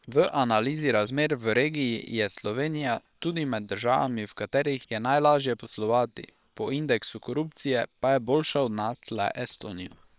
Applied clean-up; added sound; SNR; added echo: neural separator model SepFormer WHAM!.